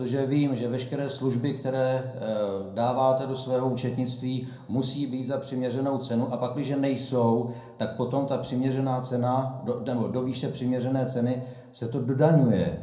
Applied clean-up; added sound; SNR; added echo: none; none; none; reverberation time 0.6 s.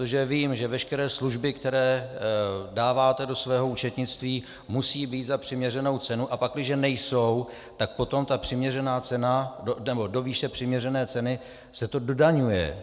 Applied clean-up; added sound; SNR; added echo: none; none; none; none.